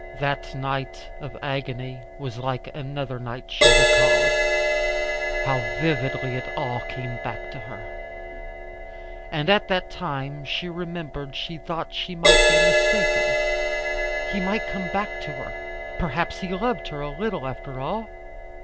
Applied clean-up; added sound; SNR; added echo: none; Crash cymbal; -4 dB; none.